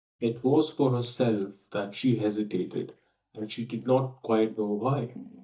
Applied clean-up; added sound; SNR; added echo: neural mask model DeepFilterNet 3.